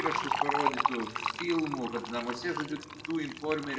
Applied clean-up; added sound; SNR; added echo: none; Fill (with liquid); 0 dB; reverberation time 1.4 s.